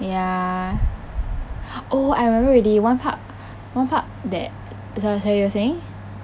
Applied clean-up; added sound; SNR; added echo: none; none; none; none.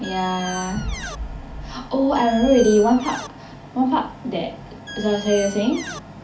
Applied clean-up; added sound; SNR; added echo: none; Squeak; 13 dB; reverberation time 0.4 s.